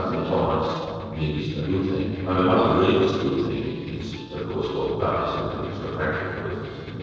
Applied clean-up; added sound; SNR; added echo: neural separator model SepFormer DNS4.